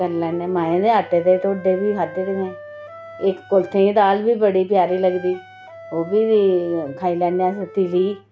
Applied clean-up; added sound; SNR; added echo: none; Wind instrument, woodwind instrument; 19 dB; none.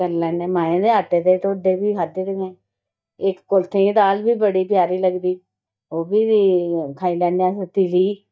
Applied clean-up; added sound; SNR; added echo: neural mask model DeepFilterNet 3.